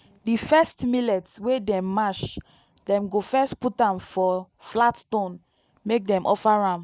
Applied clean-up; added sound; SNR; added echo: none; none; none; none.